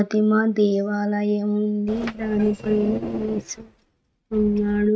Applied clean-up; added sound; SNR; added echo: neural mask model RNNoise.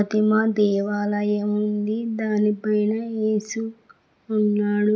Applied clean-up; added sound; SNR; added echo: none; none; none; none.